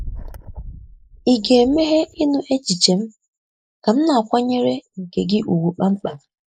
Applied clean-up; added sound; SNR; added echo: neural mask model Resemble Enhance denoiser.